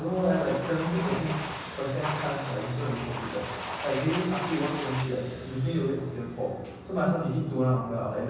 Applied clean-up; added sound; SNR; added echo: none; Domestic sounds, home sounds; 9 dB; reverberation time 1.1 s.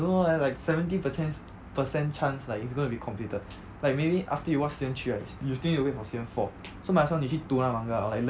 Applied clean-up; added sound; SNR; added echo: none; none; none; none.